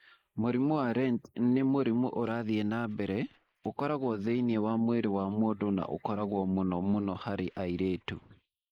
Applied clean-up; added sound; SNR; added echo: neural mask model Resemble Enhance denoiser.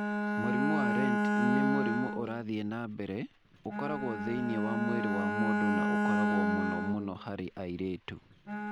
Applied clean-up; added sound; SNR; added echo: none; Bowed string instrument; -4 dB; none.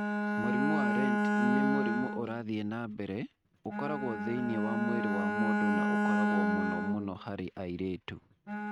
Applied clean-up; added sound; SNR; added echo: neural mask model RNNoise.